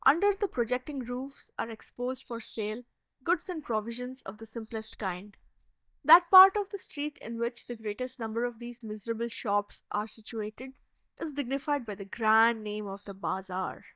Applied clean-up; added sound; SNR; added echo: neural mask model DeepFilterNet 3.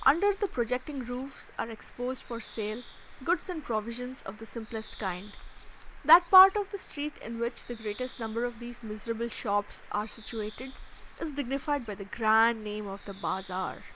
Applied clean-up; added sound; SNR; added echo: none; Bird; 16 dB; none.